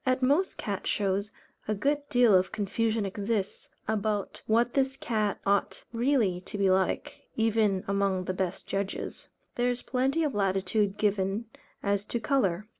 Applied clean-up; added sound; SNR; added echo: none; none; none; none.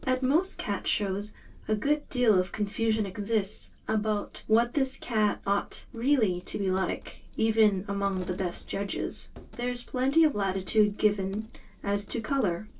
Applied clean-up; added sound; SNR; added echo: none; Coin (dropping); 18 dB; reverberation time 0.1 s.